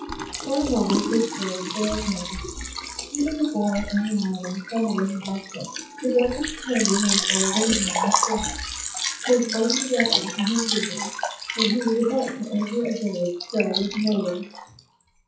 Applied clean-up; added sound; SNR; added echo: classical method WPE with log-MMSE.